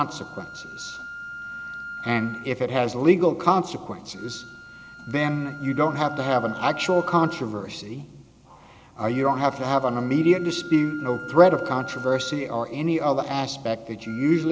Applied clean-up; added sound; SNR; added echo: none; Wind instrument, woodwind instrument; 15 dB; none.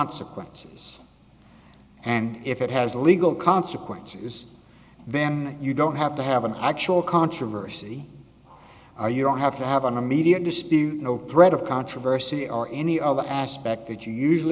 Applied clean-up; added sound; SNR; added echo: none; none; none; none.